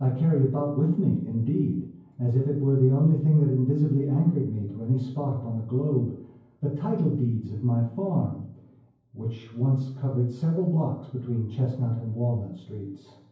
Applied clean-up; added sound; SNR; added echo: none; none; none; reverberation time 0.9 s.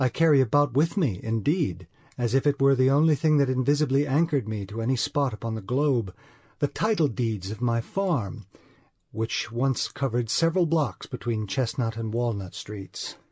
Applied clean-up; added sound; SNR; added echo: none; none; none; none.